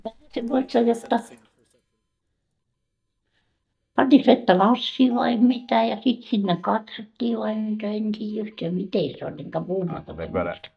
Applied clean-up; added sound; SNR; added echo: neural mask model DeepFilterNet 3.